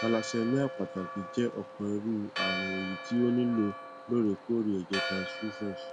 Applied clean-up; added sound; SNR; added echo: none; Church bell; 8 dB; none.